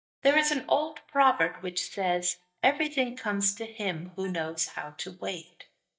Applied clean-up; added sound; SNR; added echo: neural mask model DeepFilterNet 3.